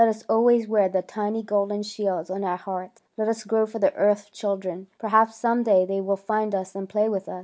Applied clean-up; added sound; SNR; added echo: none; none; none; none.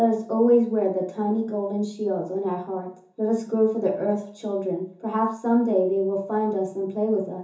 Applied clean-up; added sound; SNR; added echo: none; none; none; reverberation time 0.6 s.